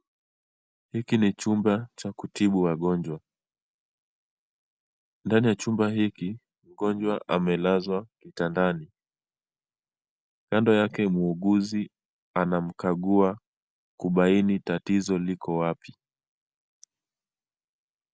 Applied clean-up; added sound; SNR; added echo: none; none; none; none.